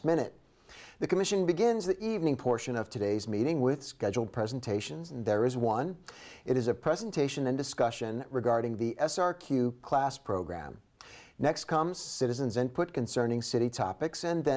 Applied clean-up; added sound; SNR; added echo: none; none; none; none.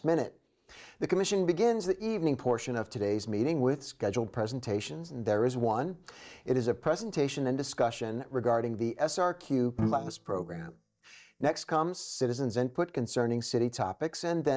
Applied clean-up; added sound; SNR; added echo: neural mask model DeepFilterNet 3.